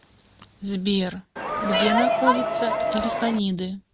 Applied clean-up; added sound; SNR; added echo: none; Crowd; -3 dB; none.